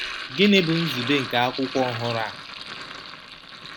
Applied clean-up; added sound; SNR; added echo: none; Sink (filling or washing); 9 dB; none.